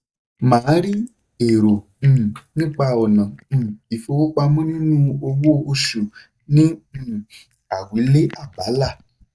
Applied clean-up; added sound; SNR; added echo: neural mask model DeepFilterNet 3.